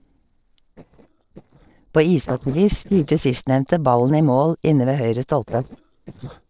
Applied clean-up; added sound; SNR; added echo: neural separator model SepFormer DNS4.